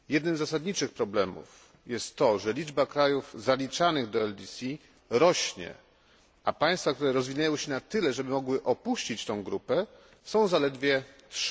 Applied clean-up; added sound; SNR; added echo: none; none; none; none.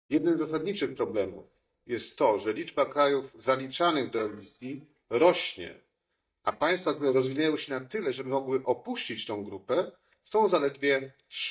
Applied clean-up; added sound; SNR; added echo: neural mask model DeepFilterNet 3.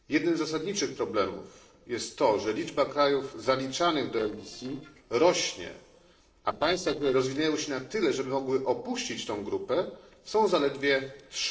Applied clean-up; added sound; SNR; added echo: neural separator model SepFormer DNS4.